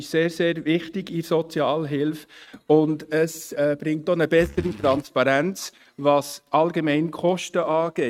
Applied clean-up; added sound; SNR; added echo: neural mask model RNNoise.